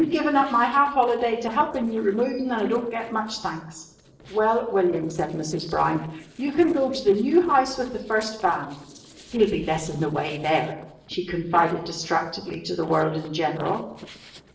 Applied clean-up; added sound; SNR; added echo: neural separator model SepFormer DNS4.